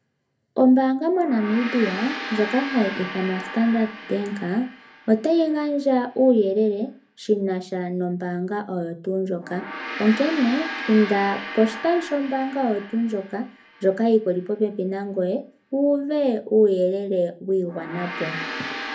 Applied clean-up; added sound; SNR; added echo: none; Gong; 13 dB; reverberation time 0.3 s.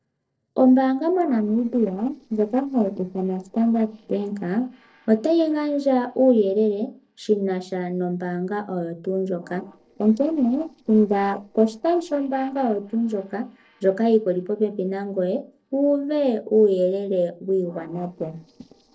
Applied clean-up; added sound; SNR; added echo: neural separator model SepFormer DNS4.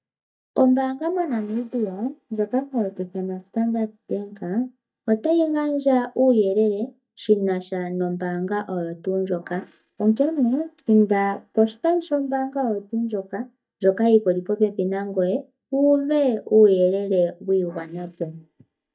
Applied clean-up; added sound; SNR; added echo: neural mask model DeepFilterNet 3.